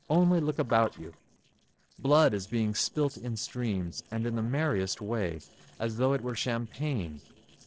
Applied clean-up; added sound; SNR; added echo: neural separator model SepFormer DNS4.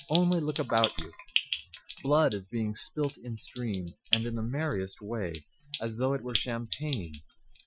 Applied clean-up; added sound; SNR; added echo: classical method Wiener filter.